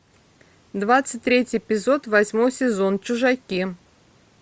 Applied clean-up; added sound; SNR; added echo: none; none; none; none.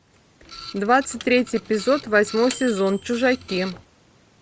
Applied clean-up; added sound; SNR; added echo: none; Printer + Microwave oven; 16 dB; none.